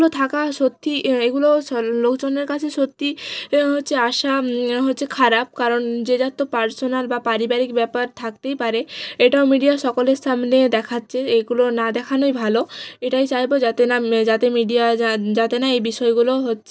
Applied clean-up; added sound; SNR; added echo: none; none; none; none.